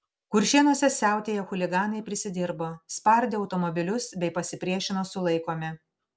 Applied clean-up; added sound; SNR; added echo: none; none; none; none.